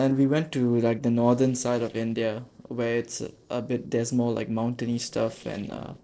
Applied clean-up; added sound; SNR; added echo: neural separator model SepFormer DNS4.